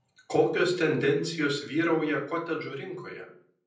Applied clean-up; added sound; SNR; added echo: none; none; none; reverberation time 0.6 s.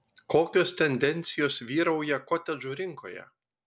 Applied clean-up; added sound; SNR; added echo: none; none; none; none.